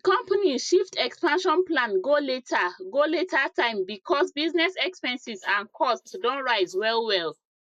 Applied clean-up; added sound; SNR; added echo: neural mask model Resemble Enhance denoiser.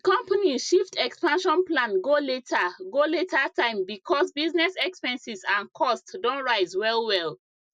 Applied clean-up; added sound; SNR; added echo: none; none; none; none.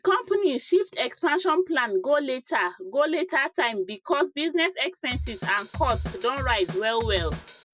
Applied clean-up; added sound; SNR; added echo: none; Drum kit; 8 dB; none.